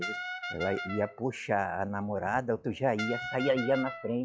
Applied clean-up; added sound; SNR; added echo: classical method log-MMSE.